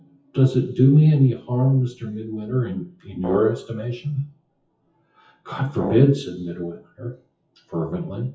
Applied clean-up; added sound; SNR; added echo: classical method WPE with log-MMSE.